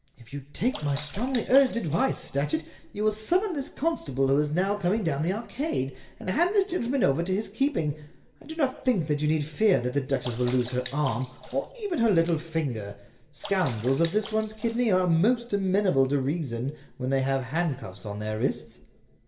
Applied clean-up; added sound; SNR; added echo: none; Sink (filling or washing) / Water / Splash, splatter; 18 dB; reverberation time 0.7 s.